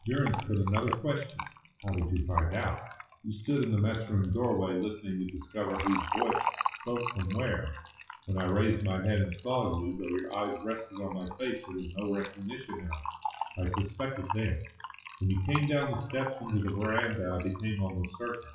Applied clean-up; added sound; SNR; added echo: classical method WPE with log-MMSE.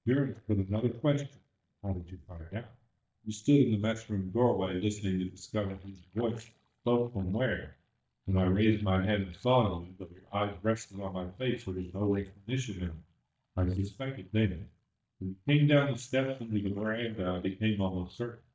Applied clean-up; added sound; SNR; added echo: neural mask model DeepFilterNet 3.